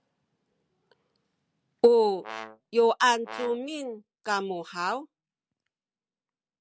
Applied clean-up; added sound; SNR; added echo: none; Brass instrument; 14 dB; none.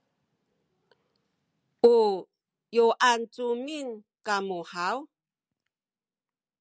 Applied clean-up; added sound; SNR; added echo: none; none; none; none.